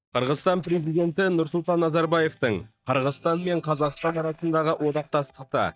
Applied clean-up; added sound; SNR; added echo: neural mask model DeepFilterNet 3.